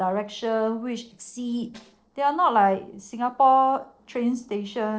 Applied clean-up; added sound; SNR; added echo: neural separator model SepFormer DNS4.